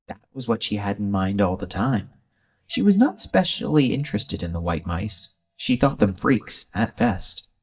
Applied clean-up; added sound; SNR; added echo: neural mask model DeepFilterNet 3.